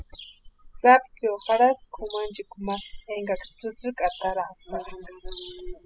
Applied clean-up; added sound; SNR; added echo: classical method spectral subtraction.